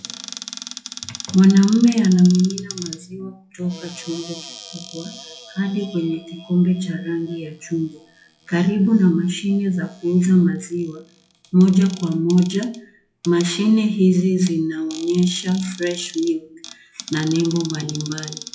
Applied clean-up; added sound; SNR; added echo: classical method WPE with log-MMSE.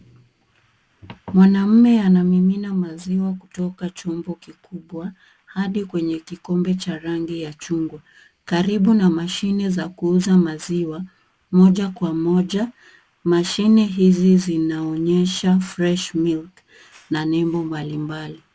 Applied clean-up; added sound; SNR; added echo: none; none; none; none.